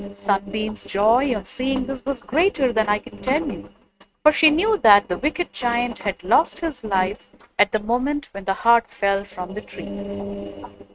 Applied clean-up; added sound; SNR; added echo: neural mask model RNNoise.